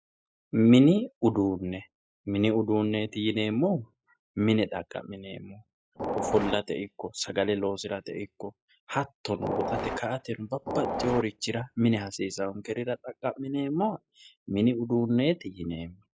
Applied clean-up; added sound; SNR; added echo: classical method log-MMSE.